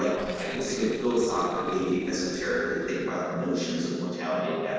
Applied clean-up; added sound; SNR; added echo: neural separator model SepFormer DNS4.